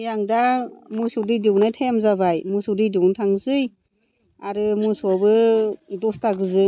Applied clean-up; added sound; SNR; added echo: none; none; none; none.